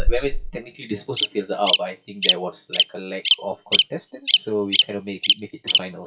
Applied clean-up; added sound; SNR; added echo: classical method WPE with log-MMSE.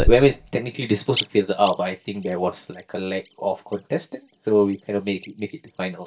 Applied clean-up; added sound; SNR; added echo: neural mask model DeepFilterNet 3.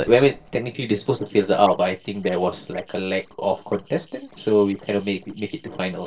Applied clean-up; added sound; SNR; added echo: neural separator model SepFormer DNS4.